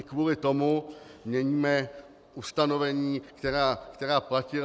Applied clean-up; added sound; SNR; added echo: none; none; none; none.